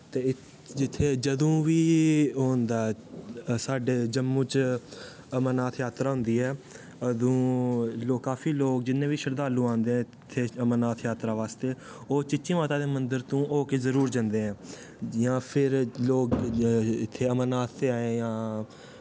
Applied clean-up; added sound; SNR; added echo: none; none; none; none.